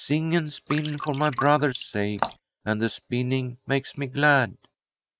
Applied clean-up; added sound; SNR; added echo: neural mask model RNNoise.